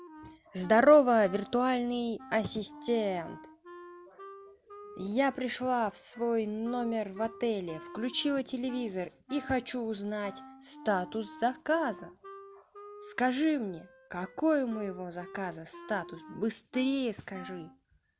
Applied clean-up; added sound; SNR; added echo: none; Wind instrument, woodwind instrument; 19 dB; none.